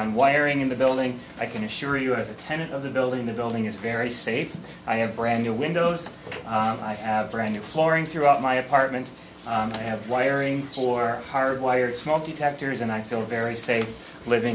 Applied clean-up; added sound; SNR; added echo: none; none; none; none.